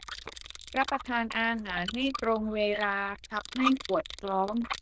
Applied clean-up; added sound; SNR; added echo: neural diffusion model UNIVERSE++.